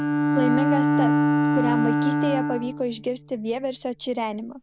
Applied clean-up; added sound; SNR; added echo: none; Bowed string instrument; -5 dB; none.